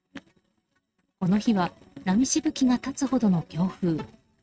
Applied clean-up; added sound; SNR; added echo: neural mask model RNNoise.